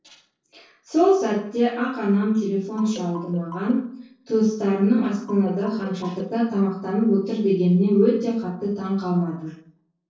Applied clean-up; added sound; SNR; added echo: neural separator model SepFormer DNS4.